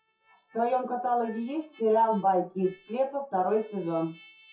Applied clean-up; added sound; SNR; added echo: classical method WPE with log-MMSE.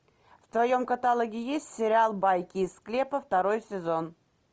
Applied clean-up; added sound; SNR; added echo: none; none; none; none.